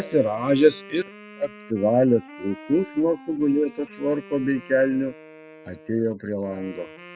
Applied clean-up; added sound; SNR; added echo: none; Wind instrument, woodwind instrument; 20 dB; none.